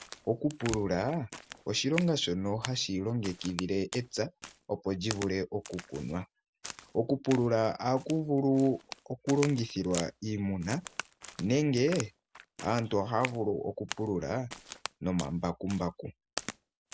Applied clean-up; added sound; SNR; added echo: none; Crack; 14 dB; none.